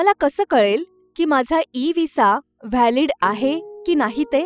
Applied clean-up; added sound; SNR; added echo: classical method spectral subtraction.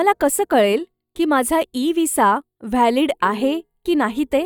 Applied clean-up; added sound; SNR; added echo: neural mask model DeepFilterNet 3.